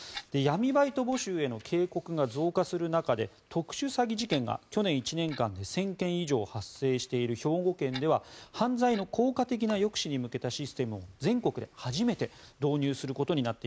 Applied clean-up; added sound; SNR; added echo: none; Clock; 19 dB; none.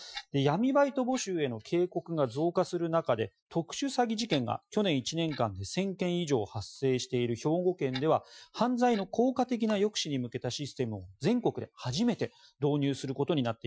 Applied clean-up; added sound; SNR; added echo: classical method Wiener filter.